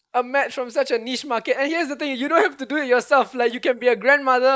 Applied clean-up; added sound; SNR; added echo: neural mask model Resemble Enhance denoiser.